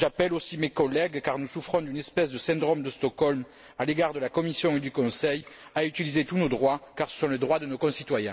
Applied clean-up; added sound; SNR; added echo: none; none; none; none.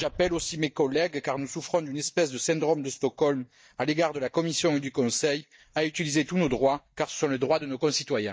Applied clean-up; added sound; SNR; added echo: neural mask model DeepFilterNet 3.